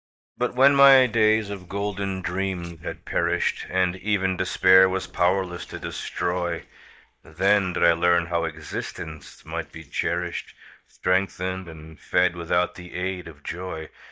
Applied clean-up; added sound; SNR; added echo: neural mask model DeepFilterNet 3.